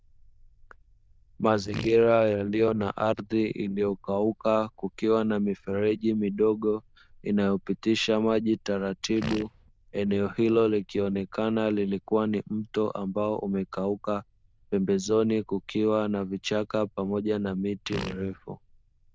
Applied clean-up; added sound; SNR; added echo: neural diffusion model UNIVERSE++.